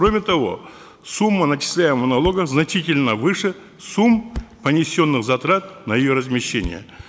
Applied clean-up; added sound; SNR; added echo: none; Thump, thud; 19 dB; none.